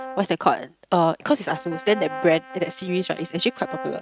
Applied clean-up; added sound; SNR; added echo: neural mask model RNNoise.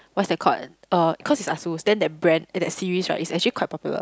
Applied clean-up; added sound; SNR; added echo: none; none; none; none.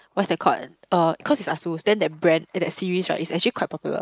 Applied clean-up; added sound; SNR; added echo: neural mask model Resemble Enhance denoiser.